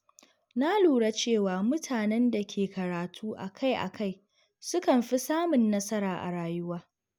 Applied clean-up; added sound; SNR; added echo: none; none; none; none.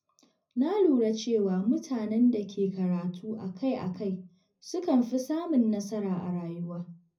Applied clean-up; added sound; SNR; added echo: none; none; none; reverberation time 0.4 s.